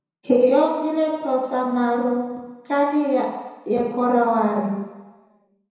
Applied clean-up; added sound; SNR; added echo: none; none; none; reverberation time 1.0 s.